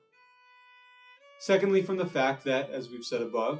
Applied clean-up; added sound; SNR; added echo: classical method WPE with log-MMSE.